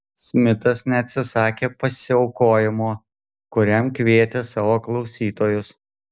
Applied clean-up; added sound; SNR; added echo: none; none; none; none.